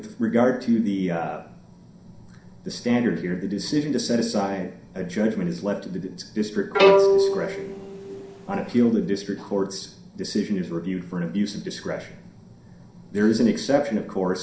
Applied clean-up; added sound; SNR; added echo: none; Bowed string instrument; -4 dB; reverberation time 0.5 s.